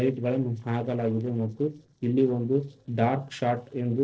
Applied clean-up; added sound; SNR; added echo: neural separator model SepFormer DNS4.